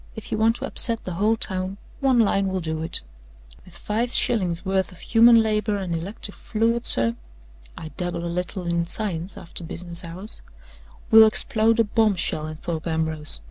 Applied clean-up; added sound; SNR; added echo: none; none; none; none.